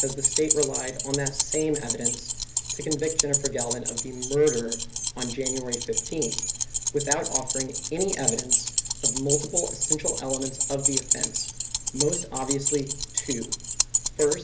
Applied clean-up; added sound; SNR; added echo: none; Keys jangling; -2 dB; reverberation time 0.3 s.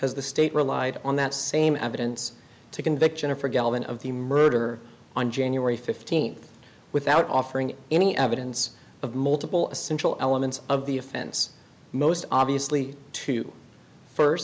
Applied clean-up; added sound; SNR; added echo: none; none; none; none.